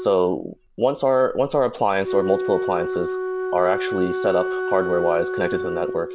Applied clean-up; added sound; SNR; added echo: none; Wind instrument, woodwind instrument; 5 dB; none.